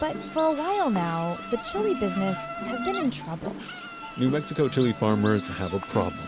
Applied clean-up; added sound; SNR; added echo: none; Insect; 11 dB; none.